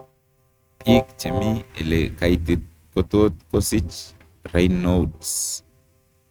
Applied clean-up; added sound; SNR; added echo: neural mask model RNNoise.